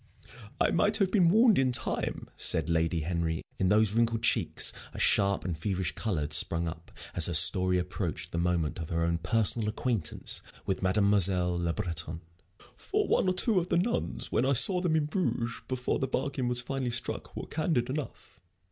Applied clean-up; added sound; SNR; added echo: none; none; none; none.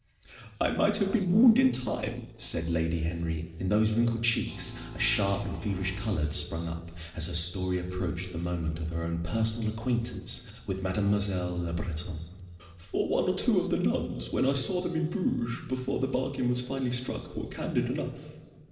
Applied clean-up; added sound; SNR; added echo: neural separator model SepFormer DNS4.